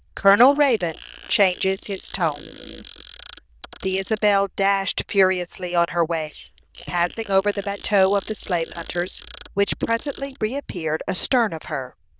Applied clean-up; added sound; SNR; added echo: neural diffusion model UNIVERSE++.